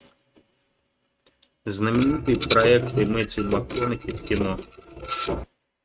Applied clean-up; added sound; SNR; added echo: neural mask model RNNoise.